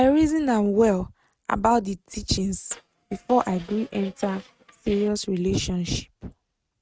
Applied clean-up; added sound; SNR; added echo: neural mask model RNNoise.